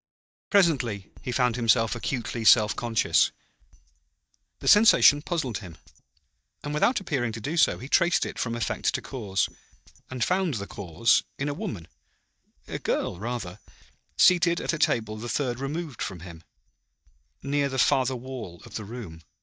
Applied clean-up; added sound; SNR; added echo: neural mask model DeepFilterNet 3.